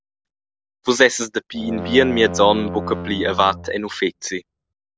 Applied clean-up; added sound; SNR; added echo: none; Brass instrument; 10 dB; none.